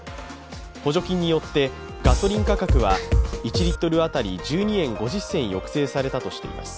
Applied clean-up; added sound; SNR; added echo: none; Drum kit; -3 dB; none.